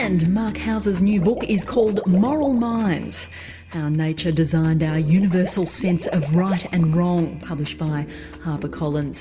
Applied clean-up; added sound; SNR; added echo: none; Water / Liquid; 16 dB; reverberation time 0.8 s.